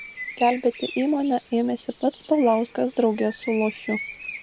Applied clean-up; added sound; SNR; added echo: none; Bird; 14 dB; none.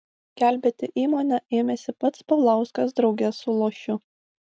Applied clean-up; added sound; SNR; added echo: none; none; none; none.